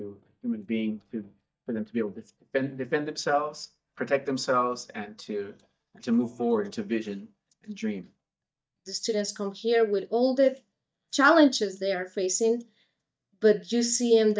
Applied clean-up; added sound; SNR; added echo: neural mask model DeepFilterNet 3.